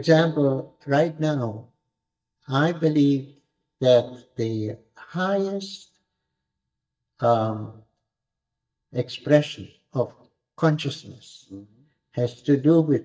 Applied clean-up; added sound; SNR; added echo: neural mask model DeepFilterNet 3.